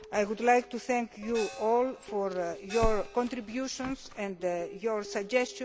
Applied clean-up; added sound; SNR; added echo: none; Guitar + Gong; 16 dB; none.